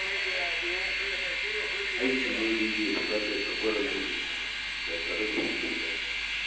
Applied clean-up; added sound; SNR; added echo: none; Train; -4 dB; reverberation time 0.9 s.